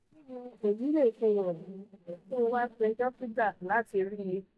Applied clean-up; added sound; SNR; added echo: neural mask model DeepFilterNet 3.